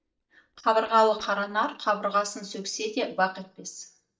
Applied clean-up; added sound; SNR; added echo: neural mask model DeepFilterNet 3.